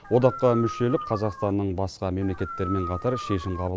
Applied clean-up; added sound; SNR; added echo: none; Dog; 11 dB; none.